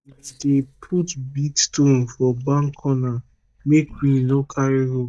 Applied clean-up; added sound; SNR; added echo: neural mask model DeepFilterNet 3.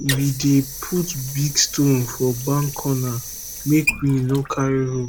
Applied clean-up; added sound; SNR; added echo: none; Sink (filling or washing) / Water; 10 dB; none.